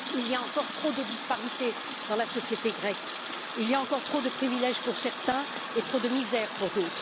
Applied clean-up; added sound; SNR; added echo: none; Water tap, faucet; 6 dB; none.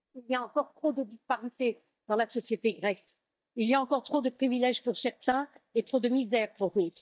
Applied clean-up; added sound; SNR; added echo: neural mask model DeepFilterNet 3.